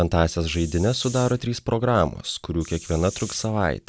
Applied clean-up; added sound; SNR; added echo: none; Hiss; 17 dB; none.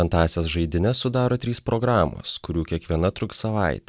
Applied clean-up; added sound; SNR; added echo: none; none; none; none.